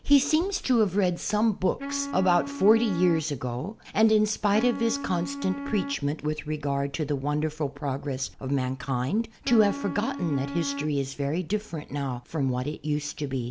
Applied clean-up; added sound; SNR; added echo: none; Wind instrument, woodwind instrument; 10 dB; none.